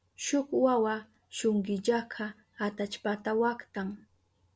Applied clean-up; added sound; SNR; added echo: none; none; none; none.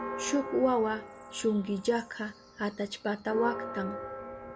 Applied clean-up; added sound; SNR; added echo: none; Church bell; 9 dB; none.